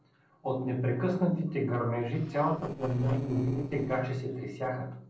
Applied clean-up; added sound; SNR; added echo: neural separator model SepFormer DNS4.